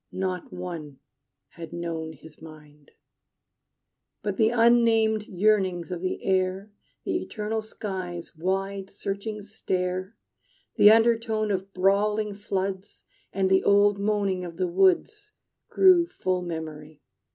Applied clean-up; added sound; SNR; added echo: none; none; none; none.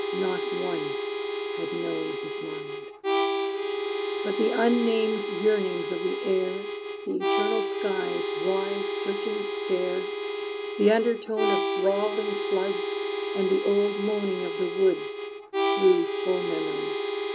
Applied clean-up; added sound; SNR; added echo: none; Harmonica; 1 dB; none.